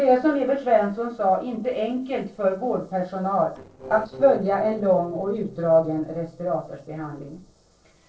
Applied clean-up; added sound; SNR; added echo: neural separator model SepFormer DNS4.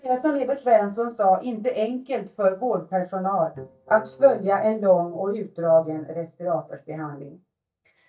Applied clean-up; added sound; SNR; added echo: neural mask model DeepFilterNet 3.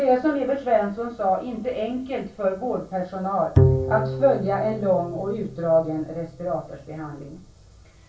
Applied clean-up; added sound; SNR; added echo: none; Bowed string instrument; 1 dB; reverberation time 0.2 s.